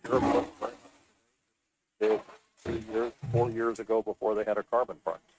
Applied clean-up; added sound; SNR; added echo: neural mask model RNNoise.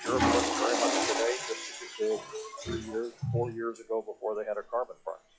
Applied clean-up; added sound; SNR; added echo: classical method log-MMSE.